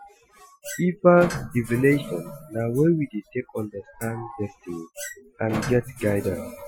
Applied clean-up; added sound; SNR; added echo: classical method Wiener filter.